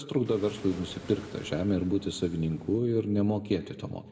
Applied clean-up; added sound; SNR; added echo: none; Waves, surf; 19 dB; reverberation time 1.1 s.